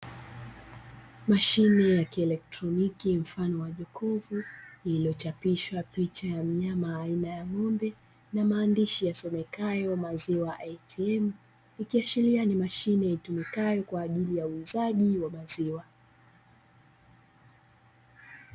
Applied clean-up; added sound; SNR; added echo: none; none; none; none.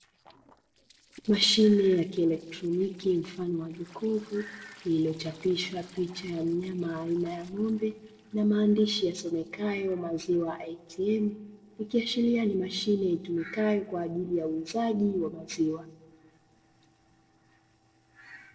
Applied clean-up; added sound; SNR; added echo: neural separator model SepFormer DNS4.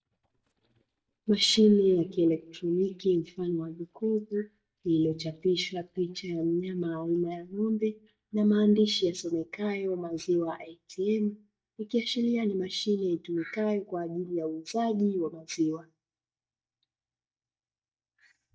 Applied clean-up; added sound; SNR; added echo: neural mask model DeepFilterNet 3.